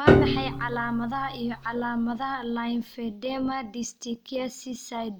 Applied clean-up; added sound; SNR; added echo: none; Piano; -3 dB; none.